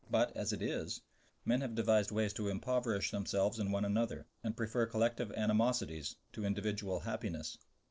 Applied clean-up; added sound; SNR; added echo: neural separator model SepFormer DNS4.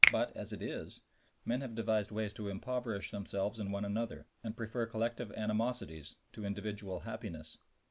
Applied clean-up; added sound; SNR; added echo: none; Finger snapping; -2 dB; none.